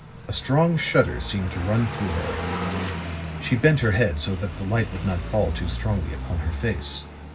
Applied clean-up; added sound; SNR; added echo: none; Car passing by; 7 dB; reverberation time 0.4 s.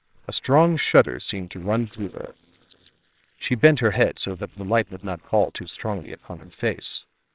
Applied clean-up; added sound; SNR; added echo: neural separator model SepFormer WHAMR!.